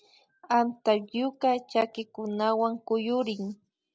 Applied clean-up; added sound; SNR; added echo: none; none; none; none.